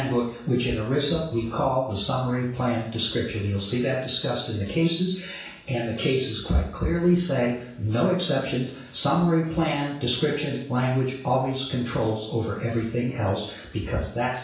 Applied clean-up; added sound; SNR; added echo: none; none; none; reverberation time 0.7 s.